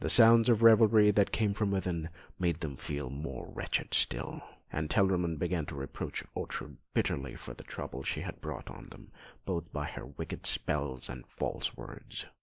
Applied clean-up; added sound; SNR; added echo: none; none; none; none.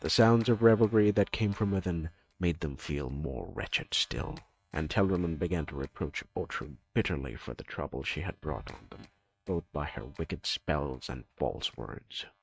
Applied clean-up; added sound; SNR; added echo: neural mask model RNNoise.